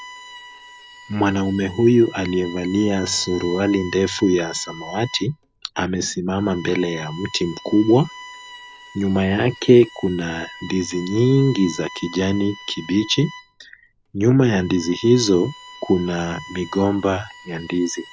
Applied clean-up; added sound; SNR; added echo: none; Bowed string instrument; 19 dB; none.